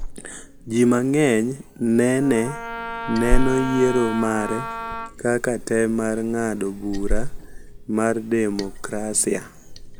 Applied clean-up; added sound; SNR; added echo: none; Wind instrument, woodwind instrument + Liquid; 5 dB; none.